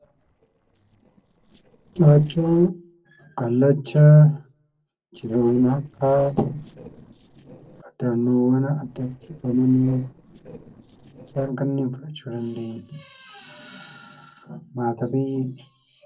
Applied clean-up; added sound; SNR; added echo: neural separator model SepFormer DNS4.